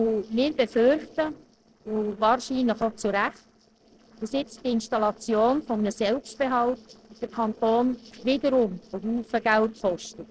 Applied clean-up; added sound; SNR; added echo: neural separator model SepFormer DNS4.